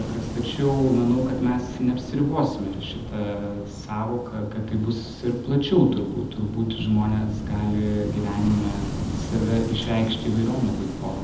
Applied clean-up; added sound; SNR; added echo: none; Waves, surf / Wind; 8 dB; reverberation time 0.8 s.